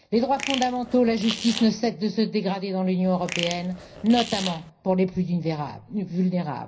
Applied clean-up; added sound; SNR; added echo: none; Fart; 10 dB; reverberation time 0.4 s.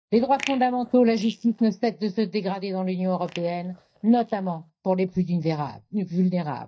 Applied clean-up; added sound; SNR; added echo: neural mask model DeepFilterNet 3.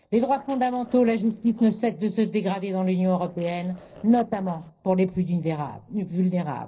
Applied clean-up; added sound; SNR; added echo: neural separator model SepFormer DNS4.